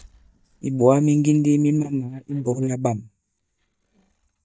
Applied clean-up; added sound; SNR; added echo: neural mask model DeepFilterNet 3.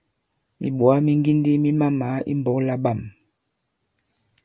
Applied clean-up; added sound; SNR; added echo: none; none; none; none.